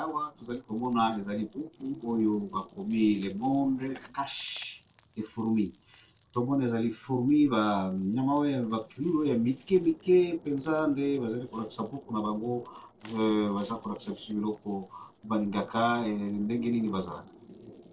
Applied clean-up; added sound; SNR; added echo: neural separator model SepFormer DNS4.